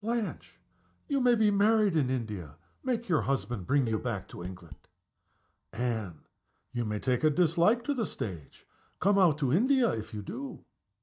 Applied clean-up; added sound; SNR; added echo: neural mask model DeepFilterNet 3.